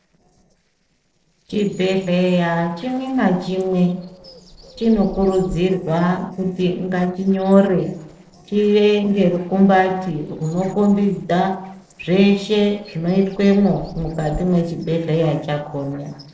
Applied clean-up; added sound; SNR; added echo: neural separator model SepFormer DNS4.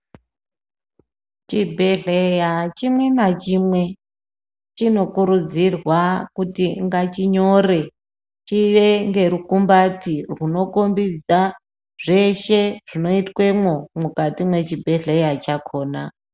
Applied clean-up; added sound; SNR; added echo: none; none; none; none.